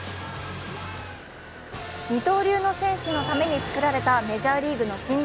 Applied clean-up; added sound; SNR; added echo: none; Motorcycle; 12 dB; none.